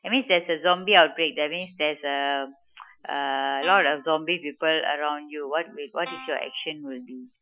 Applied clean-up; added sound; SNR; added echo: classical method Wiener filter.